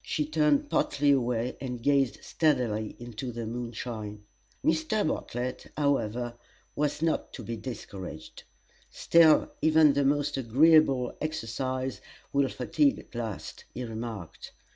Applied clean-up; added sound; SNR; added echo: none; none; none; none.